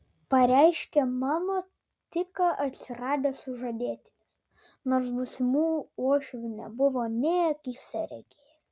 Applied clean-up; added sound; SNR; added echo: none; none; none; none.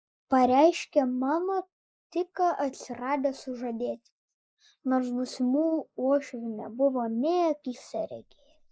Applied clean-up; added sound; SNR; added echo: neural mask model Resemble Enhance denoiser.